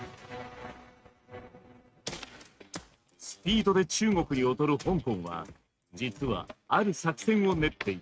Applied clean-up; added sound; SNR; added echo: neural mask model RNNoise.